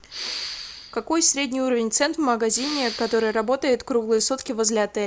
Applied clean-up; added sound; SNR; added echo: none; Respiratory sounds; 11 dB; none.